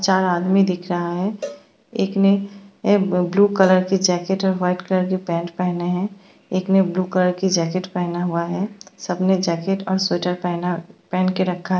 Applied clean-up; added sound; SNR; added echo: none; Cowbell; 19 dB; none.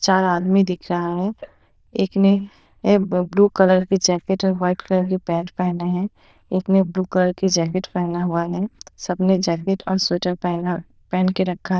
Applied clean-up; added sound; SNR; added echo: neural diffusion model UNIVERSE++.